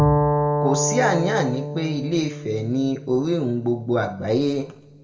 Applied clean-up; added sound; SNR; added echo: none; Bowed string instrument; 2 dB; reverberation time 1.0 s.